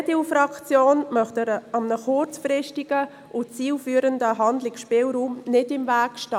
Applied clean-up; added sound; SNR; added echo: none; none; none; none.